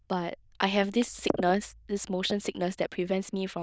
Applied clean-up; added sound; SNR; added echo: neural diffusion model UNIVERSE++.